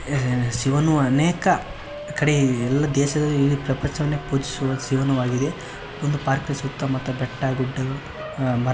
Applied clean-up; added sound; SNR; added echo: none; Subway, metro, underground; 13 dB; reverberation time 0.5 s.